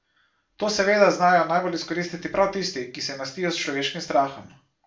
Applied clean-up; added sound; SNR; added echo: none; none; none; reverberation time 0.3 s.